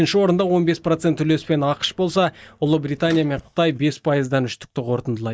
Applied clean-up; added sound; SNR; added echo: neural mask model DeepFilterNet 3.